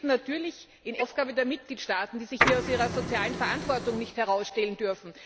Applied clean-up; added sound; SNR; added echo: none; Printer; 1 dB; none.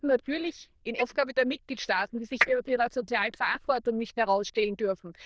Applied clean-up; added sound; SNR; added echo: neural diffusion model UNIVERSE++.